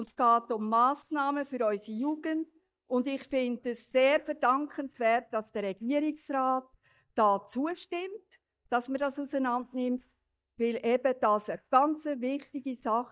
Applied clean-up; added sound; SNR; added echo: neural mask model DeepFilterNet 3.